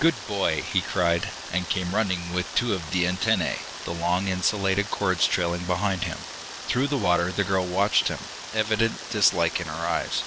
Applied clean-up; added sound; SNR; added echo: none; Rain; 11 dB; none.